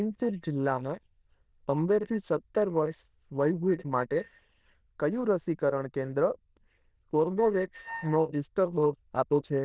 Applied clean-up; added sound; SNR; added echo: neural diffusion model UNIVERSE++.